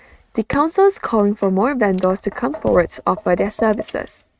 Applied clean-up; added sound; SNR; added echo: neural mask model RNNoise.